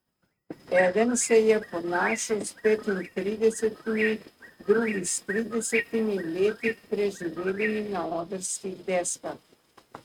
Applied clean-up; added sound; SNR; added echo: neural mask model RNNoise.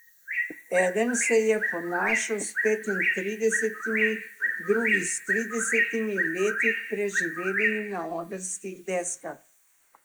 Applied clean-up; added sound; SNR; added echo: neural mask model Resemble Enhance denoiser.